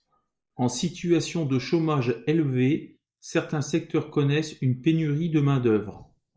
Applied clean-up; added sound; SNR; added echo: neural mask model Resemble Enhance denoiser.